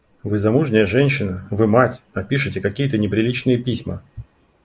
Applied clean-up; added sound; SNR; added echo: none; none; none; none.